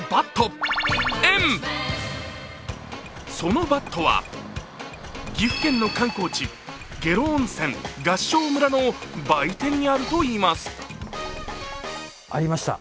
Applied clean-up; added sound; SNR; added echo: none; Purr; 19 dB; none.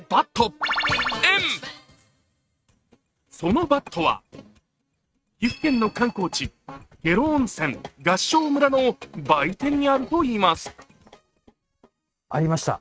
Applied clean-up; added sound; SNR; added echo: neural mask model RNNoise.